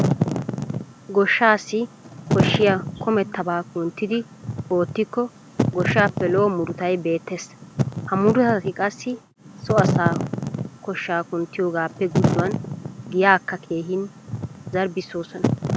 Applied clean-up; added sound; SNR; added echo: none; Wind / Fire; 3 dB; none.